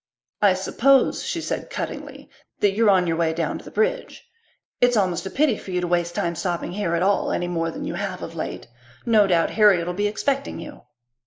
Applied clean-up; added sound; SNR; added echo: neural mask model Resemble Enhance denoiser.